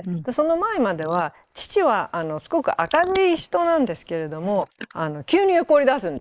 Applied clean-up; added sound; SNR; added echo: neural mask model Resemble Enhance denoiser.